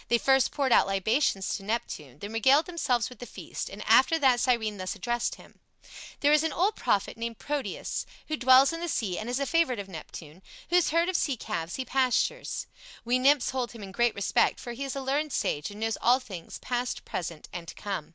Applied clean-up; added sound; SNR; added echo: none; none; none; none.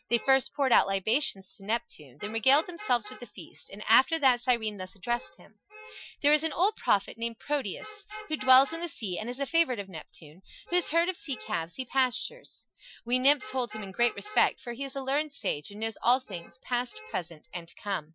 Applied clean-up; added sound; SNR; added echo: classical method Wiener filter.